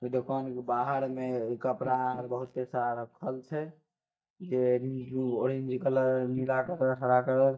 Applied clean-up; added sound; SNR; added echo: neural mask model DeepFilterNet 3.